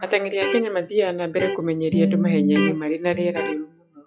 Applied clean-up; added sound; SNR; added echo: classical method log-MMSE.